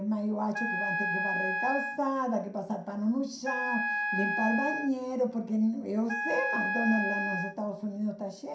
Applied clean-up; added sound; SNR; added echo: none; Wind instrument, woodwind instrument; 2 dB; reverberation time 0.5 s.